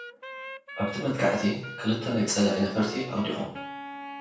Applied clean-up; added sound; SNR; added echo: none; Wind instrument, woodwind instrument; 12 dB; reverberation time 0.6 s.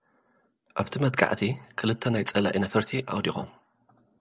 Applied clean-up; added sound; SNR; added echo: none; none; none; none.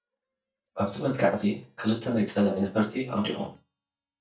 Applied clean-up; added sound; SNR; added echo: neural mask model DeepFilterNet 3.